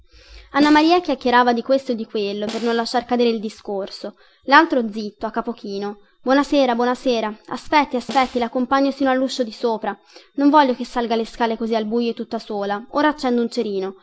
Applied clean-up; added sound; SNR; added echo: none; Snare drum; 18 dB; none.